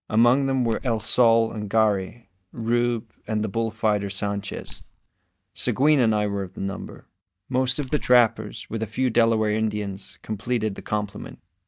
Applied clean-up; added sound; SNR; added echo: neural mask model DeepFilterNet 3.